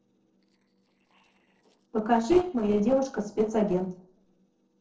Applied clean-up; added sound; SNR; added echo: neural separator model SepFormer DNS4.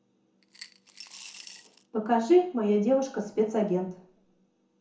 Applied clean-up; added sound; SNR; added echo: none; Coin (dropping) / Glass; 20 dB; reverberation time 0.6 s.